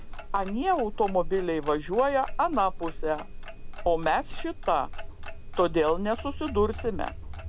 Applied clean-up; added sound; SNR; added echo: none; Clock; 6 dB; none.